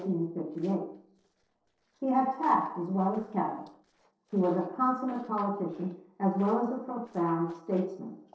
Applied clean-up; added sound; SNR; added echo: neural separator model SepFormer DNS4.